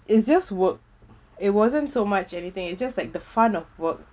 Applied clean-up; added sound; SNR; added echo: none; none; none; none.